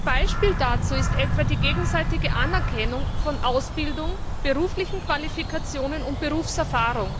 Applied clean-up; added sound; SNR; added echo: none; Bird vocalization, bird call, bird song; -2 dB; none.